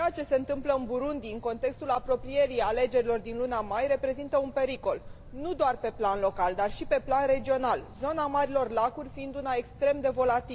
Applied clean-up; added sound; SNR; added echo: none; Cricket; 15 dB; none.